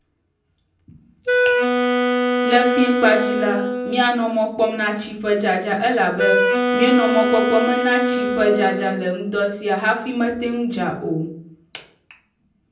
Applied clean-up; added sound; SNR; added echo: none; Wind instrument, woodwind instrument; -1 dB; reverberation time 0.6 s.